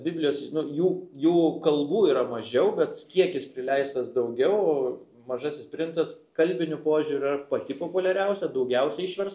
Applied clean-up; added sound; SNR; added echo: none; none; none; none.